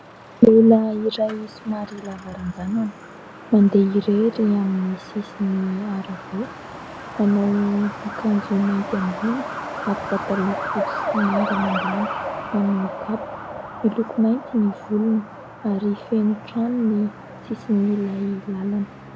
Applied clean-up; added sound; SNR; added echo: none; Truck; 10 dB; none.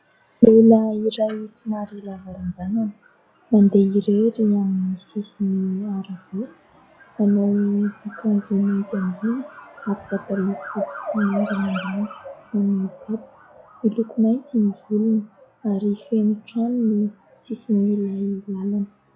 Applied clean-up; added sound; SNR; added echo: classical method log-MMSE.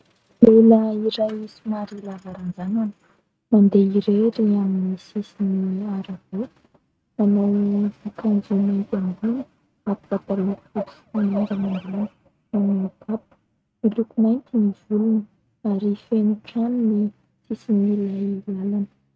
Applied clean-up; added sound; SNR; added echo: neural mask model RNNoise.